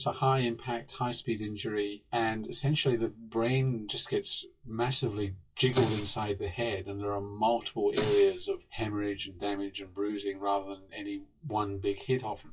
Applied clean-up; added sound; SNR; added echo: classical method WPE with log-MMSE.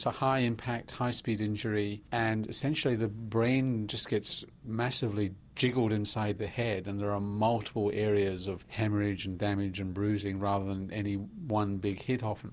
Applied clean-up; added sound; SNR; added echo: none; none; none; none.